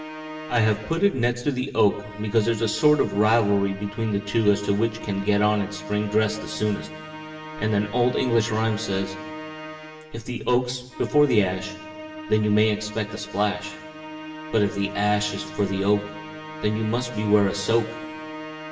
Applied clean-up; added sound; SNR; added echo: none; Musical instrument; 13 dB; reverberation time 0.9 s.